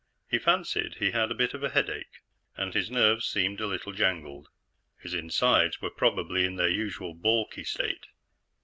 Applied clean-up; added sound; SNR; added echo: none; none; none; none.